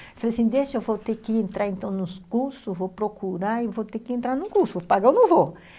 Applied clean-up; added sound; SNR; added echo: none; none; none; none.